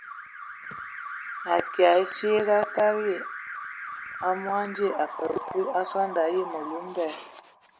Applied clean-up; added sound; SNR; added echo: none; Alarm; 10 dB; none.